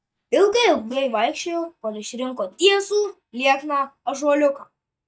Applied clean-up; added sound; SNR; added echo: neural mask model DeepFilterNet 3.